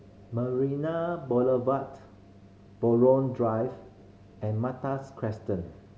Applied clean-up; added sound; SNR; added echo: none; none; none; none.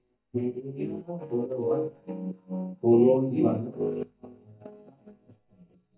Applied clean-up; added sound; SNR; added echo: neural mask model DeepFilterNet 3.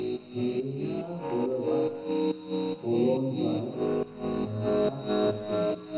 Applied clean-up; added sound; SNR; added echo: none; Piano; -3 dB; reverberation time 0.8 s.